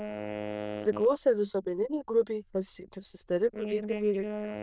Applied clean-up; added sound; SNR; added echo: neural diffusion model UNIVERSE++.